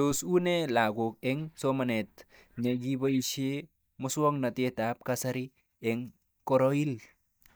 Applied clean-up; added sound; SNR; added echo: neural mask model DeepFilterNet 3.